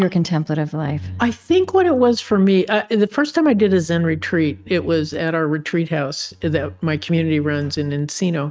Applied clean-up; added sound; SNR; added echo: neural mask model RNNoise.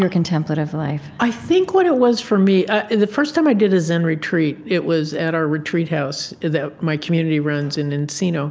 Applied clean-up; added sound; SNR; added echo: none; none; none; none.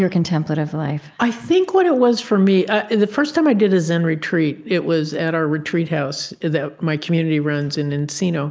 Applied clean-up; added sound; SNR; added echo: neural mask model Resemble Enhance denoiser.